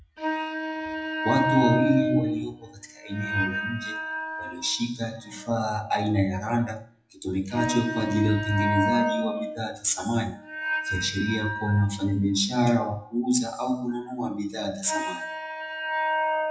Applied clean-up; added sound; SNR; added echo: classical method WPE with log-MMSE.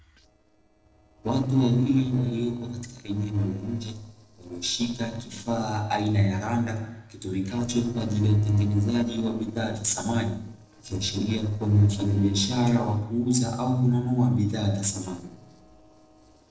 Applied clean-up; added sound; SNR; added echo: neural separator model SepFormer DNS4.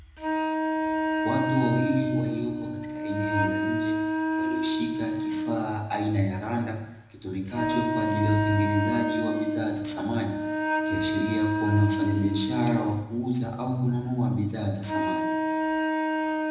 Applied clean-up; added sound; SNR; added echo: none; Wind instrument, woodwind instrument; 0 dB; reverberation time 0.9 s.